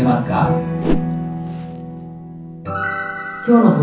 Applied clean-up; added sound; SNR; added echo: none; Whoosh, swoosh, swish; 10 dB; reverberation time 0.6 s.